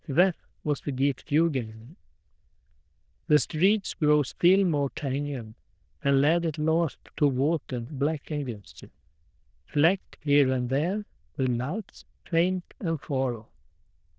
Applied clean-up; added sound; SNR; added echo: neural diffusion model UNIVERSE++.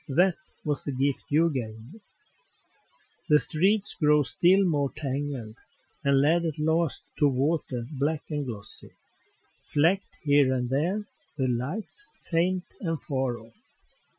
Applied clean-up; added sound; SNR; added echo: classical method Wiener filter.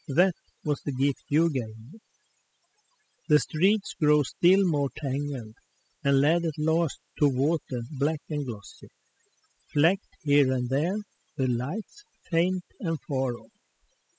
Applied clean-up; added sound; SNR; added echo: classical method spectral subtraction.